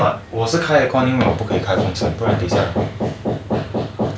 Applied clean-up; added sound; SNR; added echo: none; none; none; none.